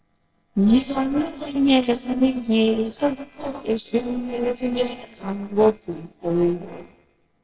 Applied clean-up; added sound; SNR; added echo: neural separator model SepFormer WHAMR!.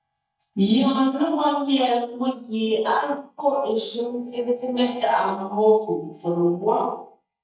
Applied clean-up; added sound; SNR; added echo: neural mask model DeepFilterNet 3.